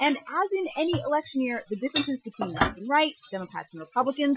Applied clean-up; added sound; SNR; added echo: classical method Wiener filter.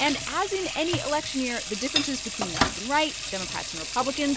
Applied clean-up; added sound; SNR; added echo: none; Sink (filling or washing) / Water tap, faucet; 3 dB; none.